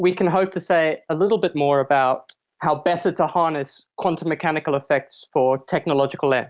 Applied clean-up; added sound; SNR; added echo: none; none; none; none.